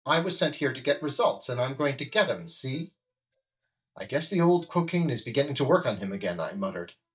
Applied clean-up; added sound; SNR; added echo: neural mask model DeepFilterNet 3.